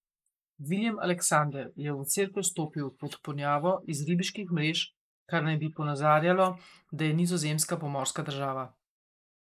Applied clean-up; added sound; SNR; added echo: neural mask model Resemble Enhance denoiser.